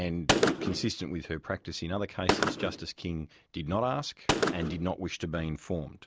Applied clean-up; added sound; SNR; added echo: none; Gunshot, gunfire; 0 dB; none.